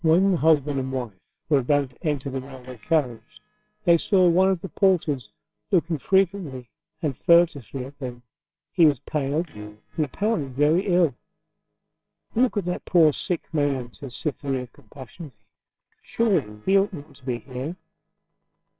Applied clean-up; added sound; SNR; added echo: neural separator model SepFormer WHAMR!.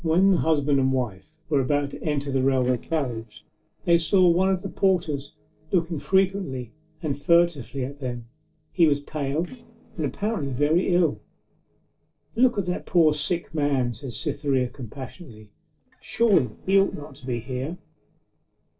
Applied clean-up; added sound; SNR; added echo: neural separator model SepFormer DNS4.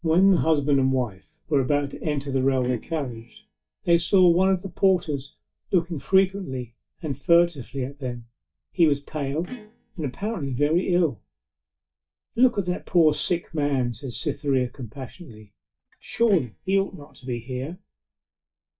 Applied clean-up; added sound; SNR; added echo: neural mask model DeepFilterNet 3.